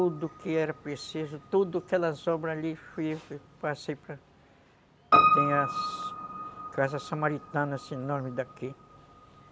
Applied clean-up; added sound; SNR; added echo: none; Piano; 0 dB; none.